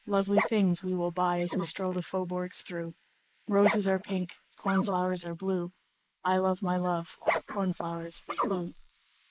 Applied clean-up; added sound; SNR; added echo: neural mask model Resemble Enhance denoiser.